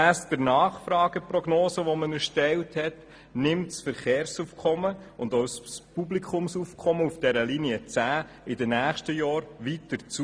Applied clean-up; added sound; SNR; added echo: none; none; none; none.